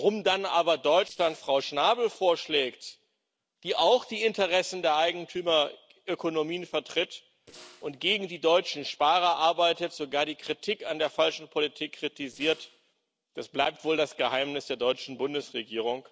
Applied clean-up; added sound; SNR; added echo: neural separator model SepFormer DNS4.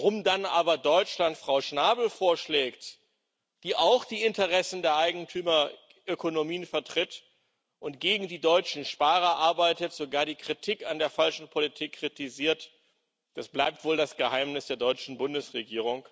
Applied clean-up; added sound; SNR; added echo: none; none; none; none.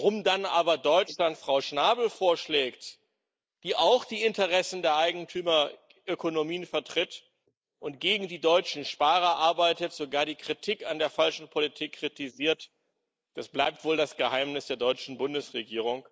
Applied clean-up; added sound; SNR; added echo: neural mask model Resemble Enhance denoiser.